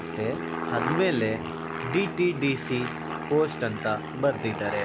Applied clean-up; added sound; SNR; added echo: none; Aircraft; 5 dB; none.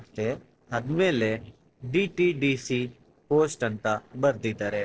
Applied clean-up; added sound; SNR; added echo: neural separator model SepFormer DNS4.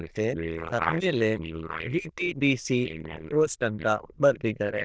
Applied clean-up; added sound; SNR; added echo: neural diffusion model UNIVERSE++.